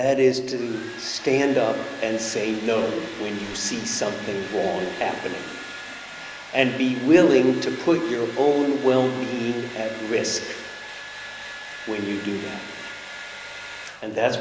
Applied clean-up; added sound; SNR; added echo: none; Domestic sounds, home sounds; 14 dB; none.